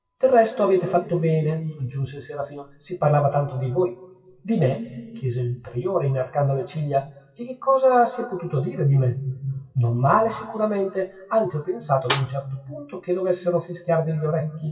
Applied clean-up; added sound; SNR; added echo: classical method WPE with log-MMSE.